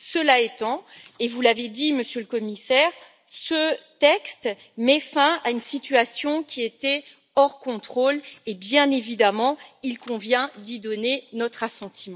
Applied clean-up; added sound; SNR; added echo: none; none; none; none.